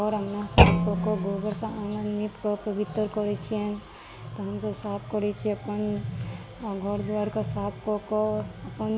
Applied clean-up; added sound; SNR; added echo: none; Thump, thud; -3 dB; none.